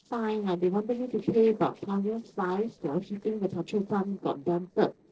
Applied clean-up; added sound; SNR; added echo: neural separator model SepFormer DNS4.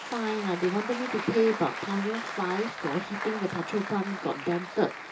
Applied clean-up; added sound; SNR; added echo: none; Applause; 7 dB; reverberation time 0.2 s.